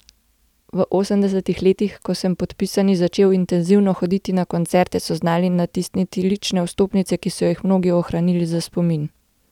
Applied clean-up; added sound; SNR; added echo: none; none; none; none.